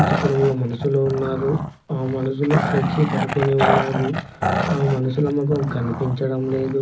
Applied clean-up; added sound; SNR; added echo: none; Growling; 3 dB; reverberation time 0.4 s.